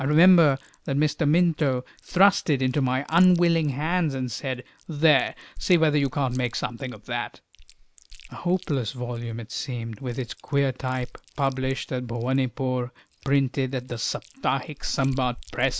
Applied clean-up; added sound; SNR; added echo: none; Chewing, mastication; 19 dB; none.